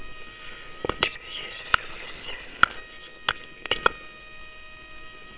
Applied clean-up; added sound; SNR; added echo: neural separator model SepFormer WHAMR!.